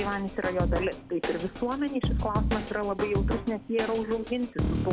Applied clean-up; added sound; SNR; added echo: none; Drum kit; 1 dB; none.